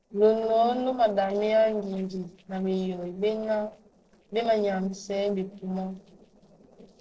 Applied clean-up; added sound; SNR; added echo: neural separator model SepFormer DNS4.